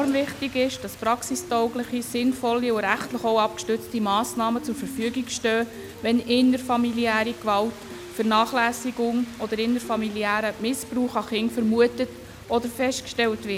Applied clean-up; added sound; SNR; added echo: none; Rain; 17 dB; none.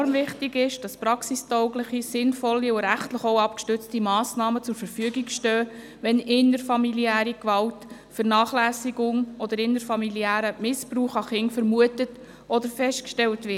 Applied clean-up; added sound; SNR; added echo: none; none; none; none.